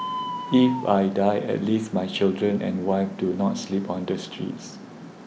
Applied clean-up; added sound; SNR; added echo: none; Bird; 14 dB; none.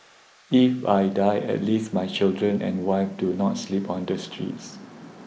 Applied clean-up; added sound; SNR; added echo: neural mask model Resemble Enhance denoiser.